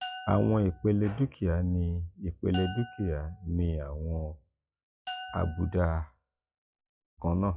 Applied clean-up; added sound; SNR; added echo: classical method log-MMSE.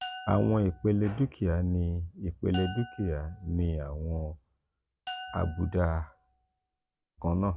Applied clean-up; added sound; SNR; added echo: none; Glass; 17 dB; none.